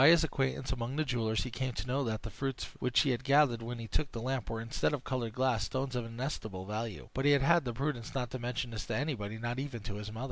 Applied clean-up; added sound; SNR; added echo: none; none; none; none.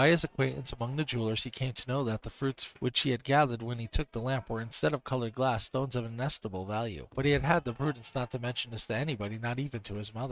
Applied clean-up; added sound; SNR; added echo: neural mask model RNNoise.